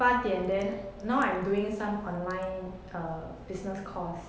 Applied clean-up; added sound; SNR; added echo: none; none; none; none.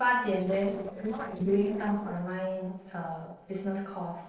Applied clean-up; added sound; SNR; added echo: neural separator model SepFormer DNS4.